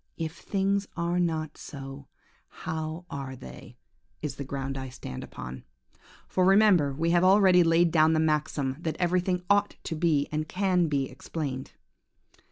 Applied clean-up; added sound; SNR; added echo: none; none; none; none.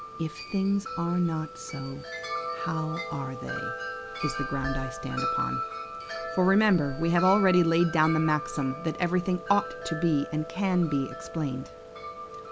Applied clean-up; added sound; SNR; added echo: none; Wind chime; 8 dB; none.